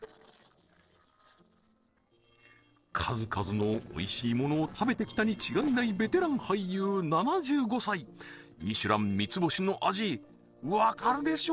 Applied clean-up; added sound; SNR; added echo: neural separator model SepFormer DNS4.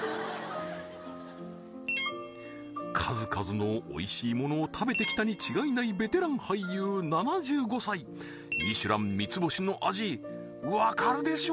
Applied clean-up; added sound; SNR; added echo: none; none; none; none.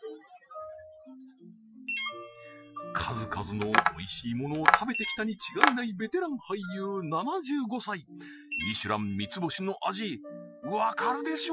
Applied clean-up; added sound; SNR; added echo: classical method Wiener filter.